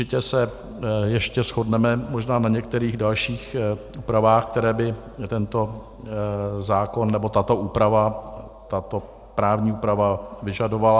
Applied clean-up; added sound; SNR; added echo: none; none; none; none.